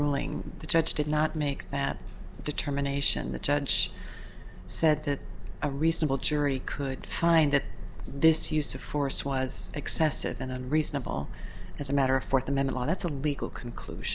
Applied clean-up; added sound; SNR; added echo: none; none; none; none.